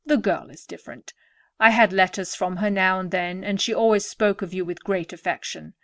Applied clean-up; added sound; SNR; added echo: none; none; none; none.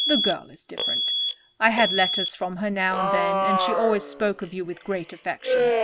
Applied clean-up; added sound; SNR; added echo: none; Alarm; 0 dB; none.